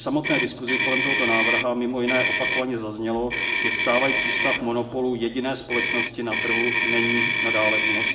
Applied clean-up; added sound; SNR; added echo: none; Motor vehicle (road); -1 dB; reverberation time 0.6 s.